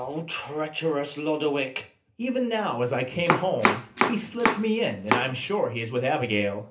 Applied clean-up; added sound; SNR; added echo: none; Domestic sounds, home sounds; -1 dB; reverberation time 0.3 s.